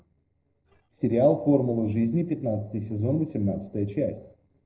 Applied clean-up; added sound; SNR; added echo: neural separator model SepFormer DNS4.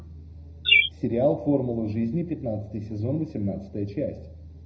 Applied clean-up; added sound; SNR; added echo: none; Bird; -3 dB; reverberation time 0.4 s.